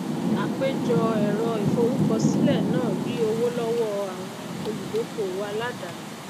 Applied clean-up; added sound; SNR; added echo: none; Rain; -2 dB; none.